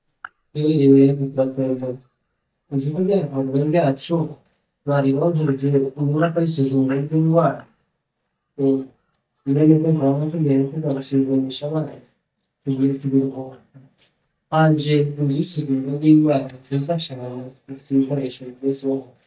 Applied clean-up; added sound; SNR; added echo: neural mask model DeepFilterNet 3.